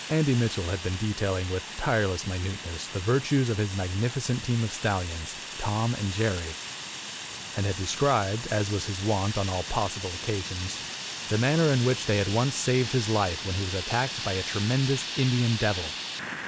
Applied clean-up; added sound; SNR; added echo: none; Fire; 9 dB; none.